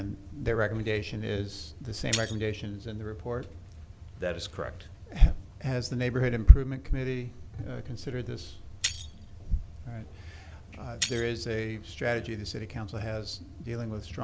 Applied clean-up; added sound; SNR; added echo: none; Shatter; 12 dB; none.